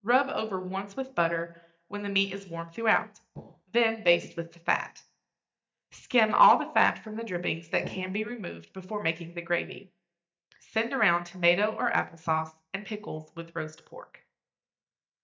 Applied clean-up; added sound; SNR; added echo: neural mask model DeepFilterNet 3.